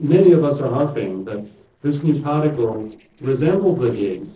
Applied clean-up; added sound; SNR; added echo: neural separator model SepFormer DNS4.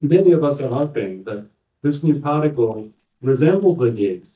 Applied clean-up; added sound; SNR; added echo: neural mask model DeepFilterNet 3.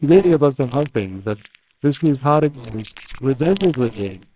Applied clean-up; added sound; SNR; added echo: neural separator model SepFormer WHAMR!.